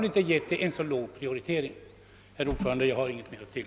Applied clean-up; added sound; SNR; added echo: none; Squeak / Slam; 17 dB; none.